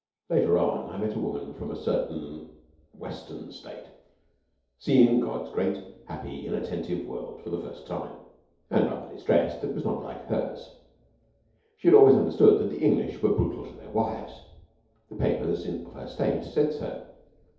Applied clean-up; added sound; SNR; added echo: none; none; none; reverberation time 0.8 s.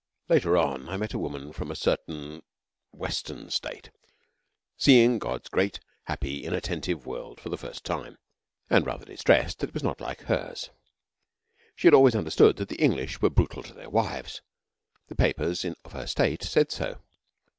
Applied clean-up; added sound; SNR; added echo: none; none; none; none.